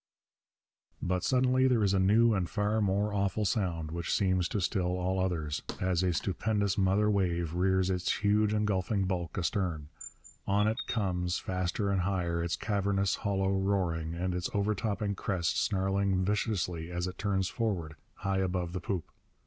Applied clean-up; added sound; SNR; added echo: none; Thump, thud + Chirp, tweet; 17 dB; none.